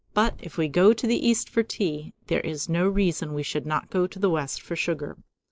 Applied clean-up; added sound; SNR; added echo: neural mask model Resemble Enhance denoiser.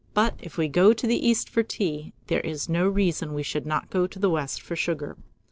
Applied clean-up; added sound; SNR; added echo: none; Bird; 16 dB; none.